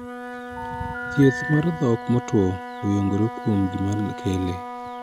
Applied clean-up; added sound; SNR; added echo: none; Telephone + Wind instrument, woodwind instrument; 9 dB; none.